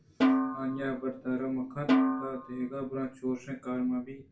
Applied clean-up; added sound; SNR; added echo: none; Snare drum; -3 dB; reverberation time 0.3 s.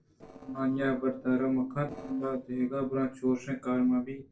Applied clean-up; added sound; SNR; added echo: neural separator model SepFormer DNS4.